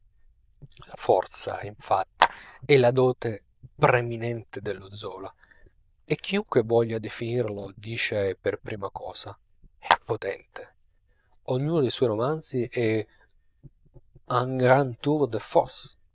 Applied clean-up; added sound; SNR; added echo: neural diffusion model UNIVERSE++.